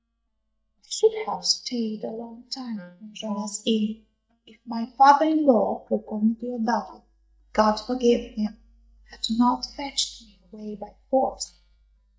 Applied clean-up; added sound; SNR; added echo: neural mask model DeepFilterNet 3.